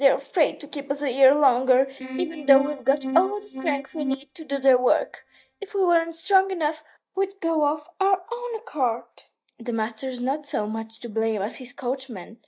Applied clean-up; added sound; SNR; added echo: neural mask model DeepFilterNet 3.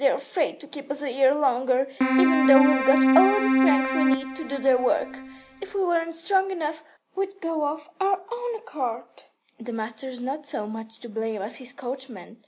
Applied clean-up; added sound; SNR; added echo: none; Keyboard (musical); -4 dB; none.